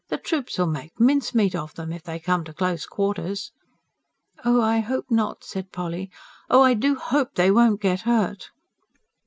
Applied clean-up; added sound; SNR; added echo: none; none; none; none.